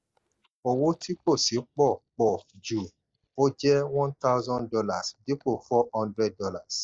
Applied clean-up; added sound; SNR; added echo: neural mask model DeepFilterNet 3.